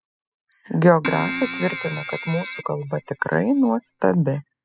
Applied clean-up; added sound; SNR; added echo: classical method spectral subtraction.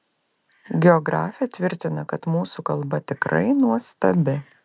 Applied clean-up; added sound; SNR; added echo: none; none; none; none.